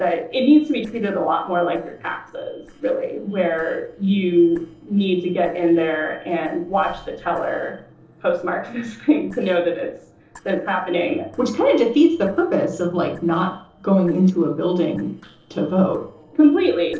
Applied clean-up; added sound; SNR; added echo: neural separator model SepFormer DNS4.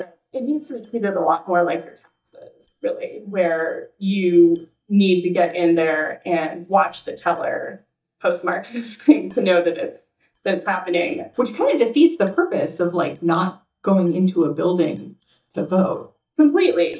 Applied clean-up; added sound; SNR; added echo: neural mask model DeepFilterNet 3.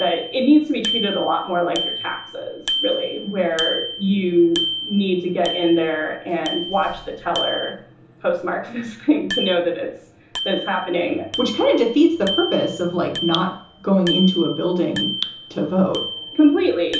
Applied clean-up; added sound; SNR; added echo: none; Bicycle bell; 8 dB; reverberation time 1.2 s.